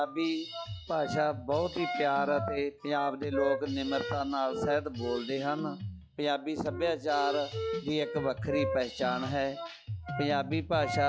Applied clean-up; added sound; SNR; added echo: classical method log-MMSE.